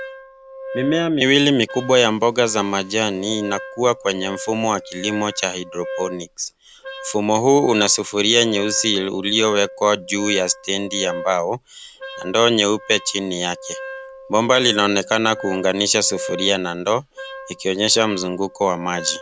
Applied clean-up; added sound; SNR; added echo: none; Wind instrument, woodwind instrument; 15 dB; none.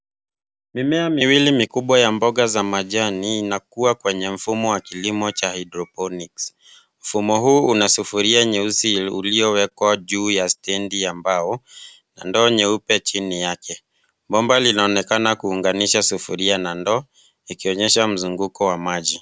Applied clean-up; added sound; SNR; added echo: none; none; none; none.